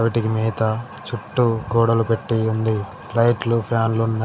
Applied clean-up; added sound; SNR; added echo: none; none; none; none.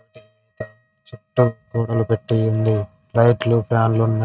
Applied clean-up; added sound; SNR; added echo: neural mask model RNNoise.